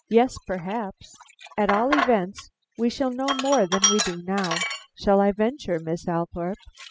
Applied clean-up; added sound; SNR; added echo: classical method spectral subtraction.